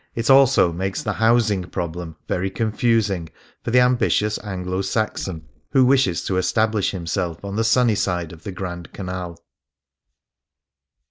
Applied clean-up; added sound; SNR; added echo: neural mask model Resemble Enhance denoiser.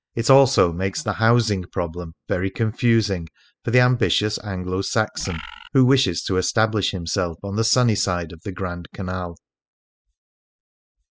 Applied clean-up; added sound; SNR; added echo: classical method spectral subtraction.